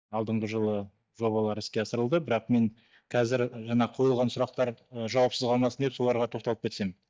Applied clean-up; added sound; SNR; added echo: neural mask model DeepFilterNet 3.